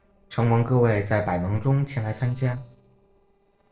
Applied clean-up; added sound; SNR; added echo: neural separator model SepFormer DNS4.